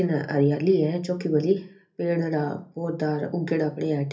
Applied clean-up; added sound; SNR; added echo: none; none; none; reverberation time 0.3 s.